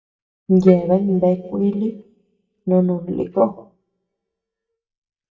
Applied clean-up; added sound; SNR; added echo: neural mask model DeepFilterNet 3.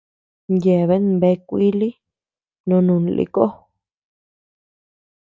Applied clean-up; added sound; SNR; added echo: none; none; none; none.